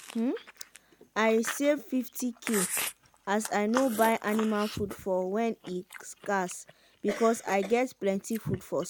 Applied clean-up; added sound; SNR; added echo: none; Chewing, mastication + Cough; 11 dB; none.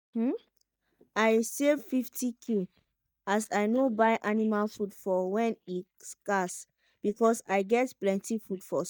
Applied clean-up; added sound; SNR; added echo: neural mask model DeepFilterNet 3.